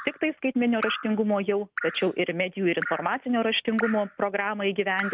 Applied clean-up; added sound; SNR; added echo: none; Drip; 12 dB; none.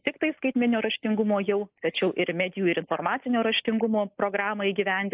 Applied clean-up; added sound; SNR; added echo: neural mask model Resemble Enhance denoiser.